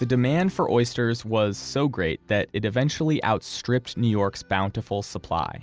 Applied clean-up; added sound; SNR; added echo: none; none; none; none.